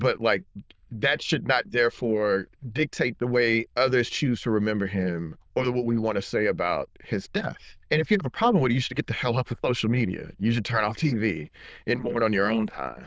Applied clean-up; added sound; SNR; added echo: neural diffusion model UNIVERSE++.